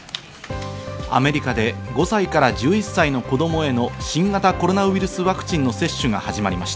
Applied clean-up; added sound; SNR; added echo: none; none; none; none.